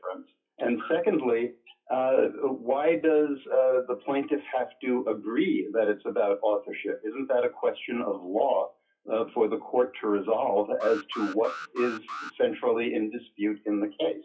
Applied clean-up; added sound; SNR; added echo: classical method WPE with log-MMSE.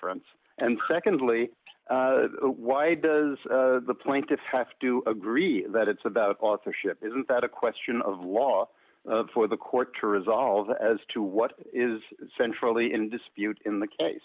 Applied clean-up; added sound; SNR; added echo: none; none; none; none.